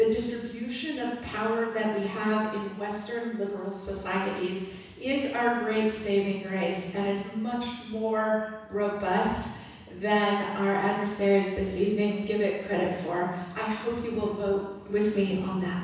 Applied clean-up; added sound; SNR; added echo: none; none; none; reverberation time 1.1 s.